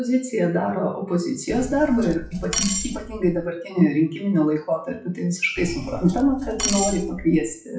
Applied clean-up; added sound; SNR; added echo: classical method WPE with log-MMSE.